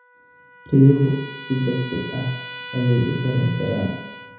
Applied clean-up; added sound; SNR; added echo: none; Trumpet; 14 dB; reverberation time 1.0 s.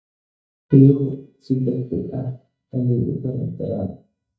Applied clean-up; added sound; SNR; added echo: neural mask model DeepFilterNet 3.